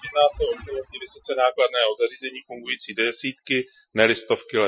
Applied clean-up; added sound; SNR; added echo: classical method Wiener filter.